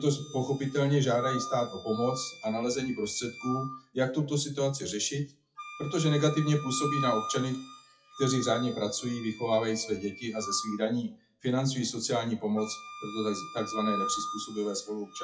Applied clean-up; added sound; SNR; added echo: classical method WPE with log-MMSE.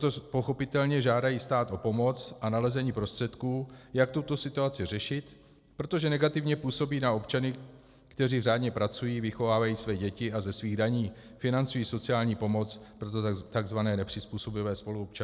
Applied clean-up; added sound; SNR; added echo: none; none; none; none.